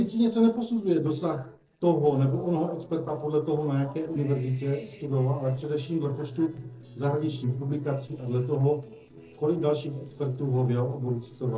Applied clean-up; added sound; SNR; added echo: neural separator model SepFormer DNS4.